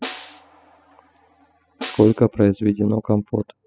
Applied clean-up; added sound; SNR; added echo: classical method spectral subtraction.